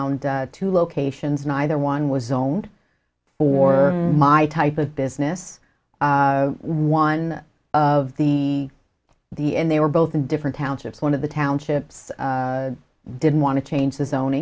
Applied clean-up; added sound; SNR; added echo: none; none; none; none.